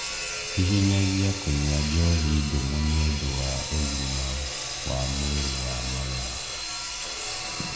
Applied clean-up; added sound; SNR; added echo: none; Sawing; 5 dB; reverberation time 1.4 s.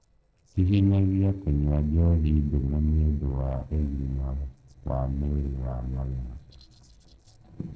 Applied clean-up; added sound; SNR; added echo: neural separator model SepFormer DNS4.